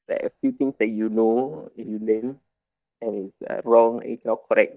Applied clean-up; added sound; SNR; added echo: neural mask model DeepFilterNet 3.